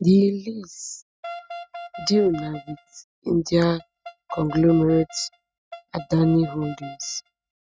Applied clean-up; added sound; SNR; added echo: neural mask model RNNoise.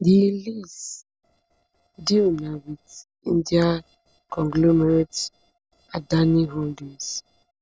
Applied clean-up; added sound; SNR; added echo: neural separator model SepFormer DNS4.